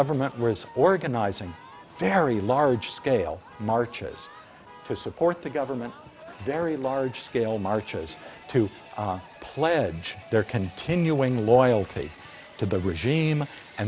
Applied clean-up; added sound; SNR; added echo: none; none; none; none.